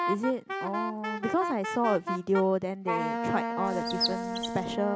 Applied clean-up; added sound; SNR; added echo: none; Chirp, tweet + Wind instrument, woodwind instrument; 3 dB; none.